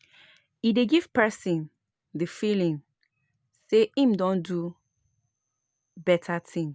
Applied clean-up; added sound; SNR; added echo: none; none; none; none.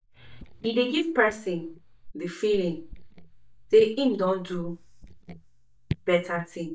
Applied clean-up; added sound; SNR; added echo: neural mask model DeepFilterNet 3.